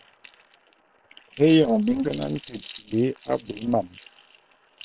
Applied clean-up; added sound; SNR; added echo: neural separator model SepFormer WHAM!.